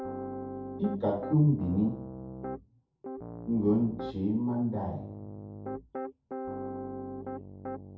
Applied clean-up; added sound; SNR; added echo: none; Piano; 8 dB; reverberation time 0.5 s.